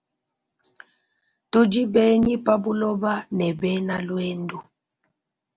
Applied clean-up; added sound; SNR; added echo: none; none; none; none.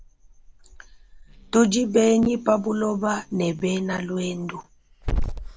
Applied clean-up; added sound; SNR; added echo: none; Growling / Hiss; 9 dB; none.